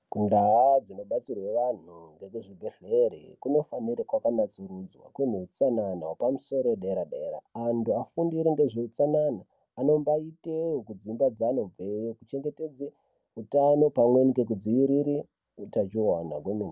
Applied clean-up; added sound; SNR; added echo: none; none; none; none.